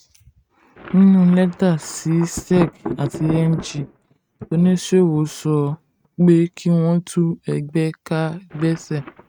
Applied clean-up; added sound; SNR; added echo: neural mask model RNNoise.